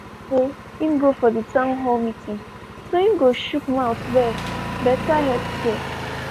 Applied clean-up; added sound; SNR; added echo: none; Engine; 9 dB; none.